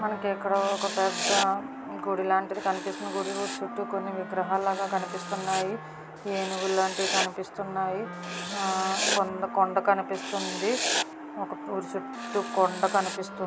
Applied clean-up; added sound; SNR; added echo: none; Writing + Wind instrument, woodwind instrument; 5 dB; none.